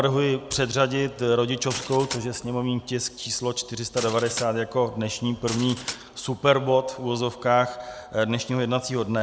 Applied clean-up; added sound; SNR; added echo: none; Glass; 12 dB; none.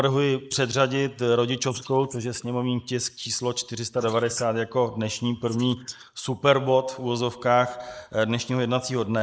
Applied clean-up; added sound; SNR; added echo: neural mask model Resemble Enhance denoiser.